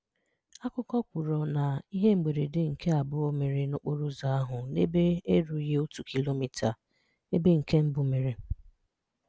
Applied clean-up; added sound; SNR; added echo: none; none; none; none.